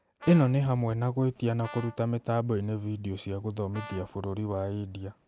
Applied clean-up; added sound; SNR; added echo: none; Brass instrument; 19 dB; none.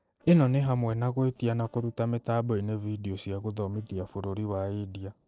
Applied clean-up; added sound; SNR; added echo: neural separator model SepFormer DNS4.